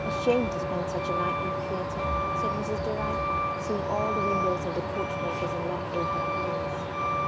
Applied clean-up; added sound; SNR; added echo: none; Truck; -4 dB; none.